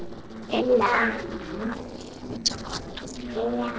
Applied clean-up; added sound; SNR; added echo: neural separator model SepFormer DNS4.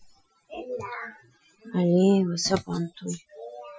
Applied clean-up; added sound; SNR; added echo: classical method Wiener filter.